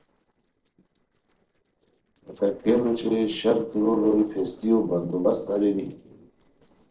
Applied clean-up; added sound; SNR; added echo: neural separator model SepFormer DNS4.